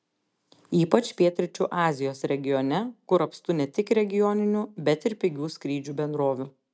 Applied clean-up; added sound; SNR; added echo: none; none; none; none.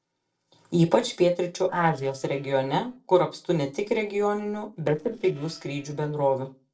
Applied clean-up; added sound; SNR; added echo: neural separator model SepFormer DNS4.